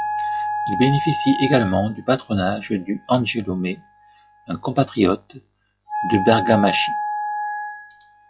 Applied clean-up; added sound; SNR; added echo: classical method log-MMSE.